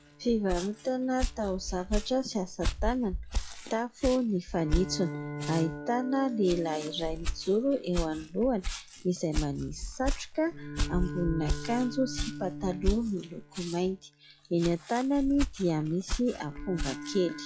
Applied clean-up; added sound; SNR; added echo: classical method log-MMSE.